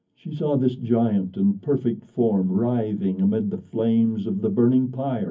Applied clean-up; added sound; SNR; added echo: none; none; none; reverberation time 0.3 s.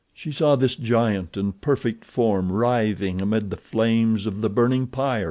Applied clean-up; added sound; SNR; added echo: none; none; none; none.